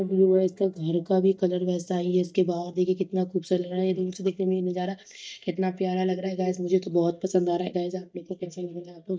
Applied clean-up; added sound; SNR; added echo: neural mask model DeepFilterNet 3.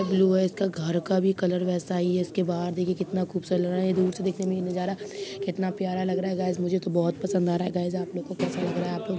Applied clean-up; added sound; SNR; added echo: none; none; none; none.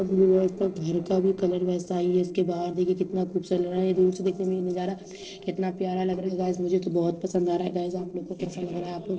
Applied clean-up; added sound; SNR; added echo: neural separator model SepFormer DNS4.